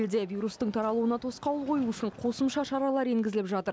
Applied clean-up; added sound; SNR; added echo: none; none; none; none.